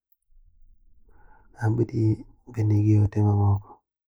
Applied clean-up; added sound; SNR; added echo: neural mask model Resemble Enhance denoiser.